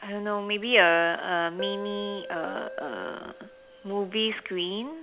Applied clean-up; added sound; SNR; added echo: none; Keyboard (musical); 13 dB; none.